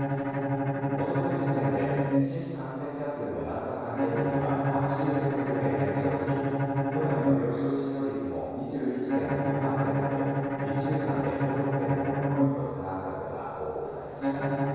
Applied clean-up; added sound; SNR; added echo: none; Bowed string instrument; -3 dB; reverberation time 2.2 s.